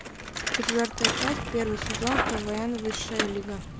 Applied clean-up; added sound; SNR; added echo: none; Bicycle; 0 dB; none.